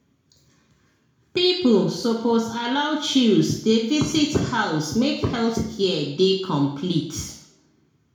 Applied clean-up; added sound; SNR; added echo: none; none; none; reverberation time 0.6 s.